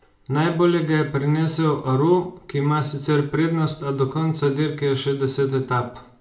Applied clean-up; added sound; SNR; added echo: none; none; none; reverberation time 0.4 s.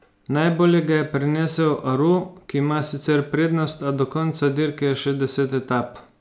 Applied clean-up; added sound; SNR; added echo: none; none; none; none.